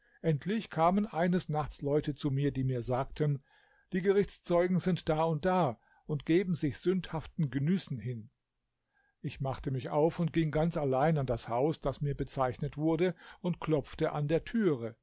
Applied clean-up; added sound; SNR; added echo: none; none; none; none.